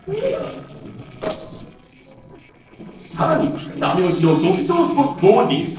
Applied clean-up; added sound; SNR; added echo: neural separator model SepFormer DNS4.